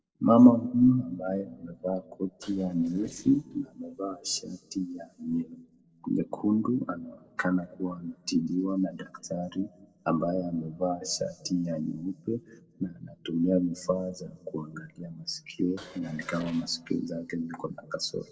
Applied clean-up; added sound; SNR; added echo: neural separator model SepFormer DNS4.